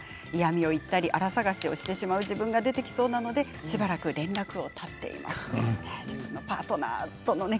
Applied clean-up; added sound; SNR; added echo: none; none; none; none.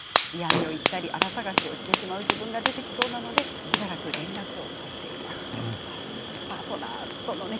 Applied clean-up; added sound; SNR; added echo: none; Fire; -5 dB; none.